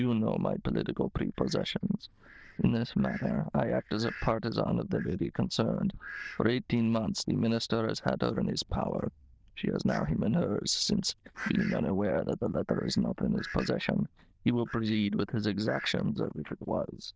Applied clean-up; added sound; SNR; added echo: neural diffusion model UNIVERSE++.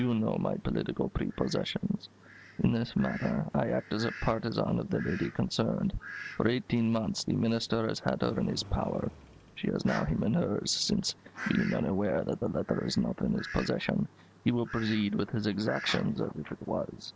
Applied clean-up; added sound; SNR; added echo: none; Fowl + Engine; 16 dB; none.